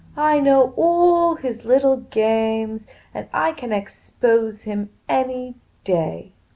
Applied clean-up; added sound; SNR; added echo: none; none; none; none.